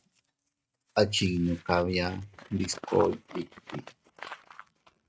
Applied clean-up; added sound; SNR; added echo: neural mask model RNNoise.